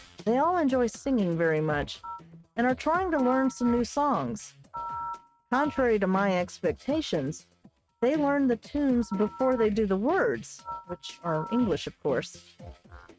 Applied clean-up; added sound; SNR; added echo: neural mask model RNNoise.